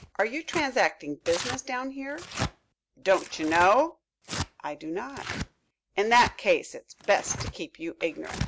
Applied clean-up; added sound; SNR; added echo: none; Tearing; 11 dB; none.